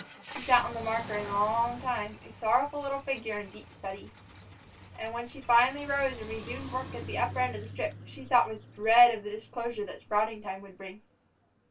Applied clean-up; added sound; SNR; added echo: none; Car; 15 dB; reverberation time 0.2 s.